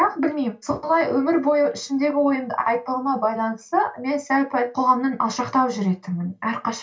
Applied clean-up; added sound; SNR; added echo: none; none; none; reverberation time 0.2 s.